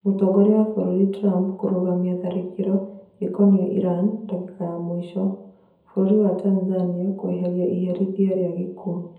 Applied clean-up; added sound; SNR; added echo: none; none; none; reverberation time 0.7 s.